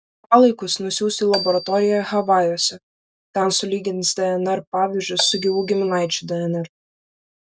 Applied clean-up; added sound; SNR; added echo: none; Marimba, xylophone; 10 dB; none.